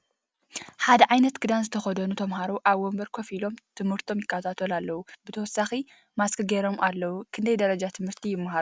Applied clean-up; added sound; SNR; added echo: none; none; none; none.